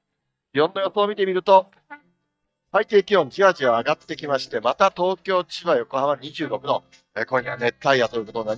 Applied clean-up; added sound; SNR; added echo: neural mask model DeepFilterNet 3.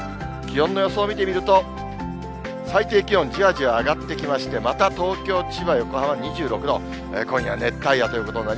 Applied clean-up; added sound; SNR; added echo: none; none; none; none.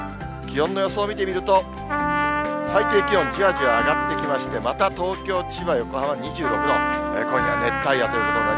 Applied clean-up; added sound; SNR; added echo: none; Trumpet; 3 dB; none.